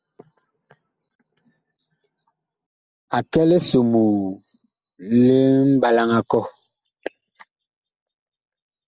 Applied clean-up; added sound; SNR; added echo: none; none; none; none.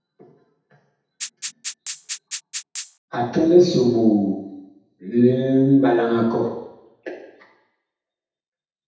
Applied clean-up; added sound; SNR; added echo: none; Rattle (instrument); 11 dB; reverberation time 0.8 s.